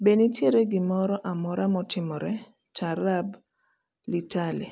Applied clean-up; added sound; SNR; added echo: none; none; none; none.